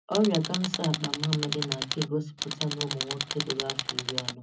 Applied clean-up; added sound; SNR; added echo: none; Tools; 3 dB; reverberation time 0.4 s.